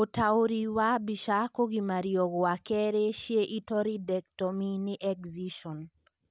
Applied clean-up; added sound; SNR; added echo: none; none; none; none.